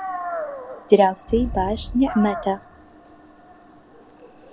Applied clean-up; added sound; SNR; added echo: none; Dog + Explosion; 10 dB; none.